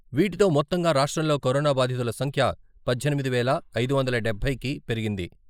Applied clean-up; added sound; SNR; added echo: neural mask model Resemble Enhance denoiser.